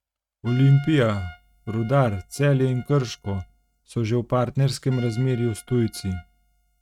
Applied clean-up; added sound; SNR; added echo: neural mask model RNNoise.